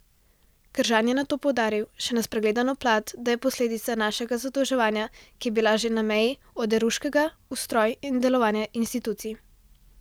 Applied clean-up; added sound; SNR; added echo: none; none; none; none.